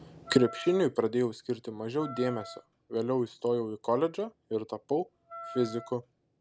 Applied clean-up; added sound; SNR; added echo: none; Wind instrument, woodwind instrument; 15 dB; none.